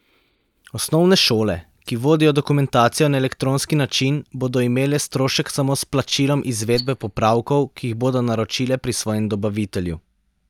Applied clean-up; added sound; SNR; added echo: neural mask model DeepFilterNet 3.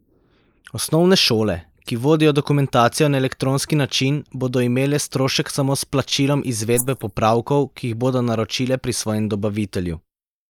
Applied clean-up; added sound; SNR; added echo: neural mask model Resemble Enhance denoiser.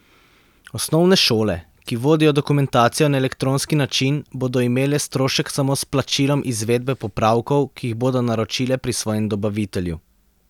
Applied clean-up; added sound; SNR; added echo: none; none; none; none.